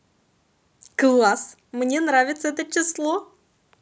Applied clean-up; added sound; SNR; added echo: none; none; none; none.